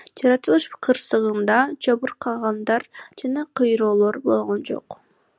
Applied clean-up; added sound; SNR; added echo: none; none; none; none.